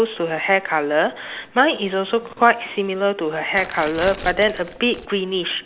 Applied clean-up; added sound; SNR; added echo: none; Tearing; 13 dB; none.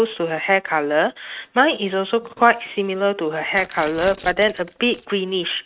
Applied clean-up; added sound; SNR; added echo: neural mask model RNNoise.